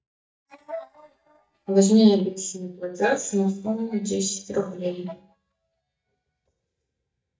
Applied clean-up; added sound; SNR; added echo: neural mask model DeepFilterNet 3.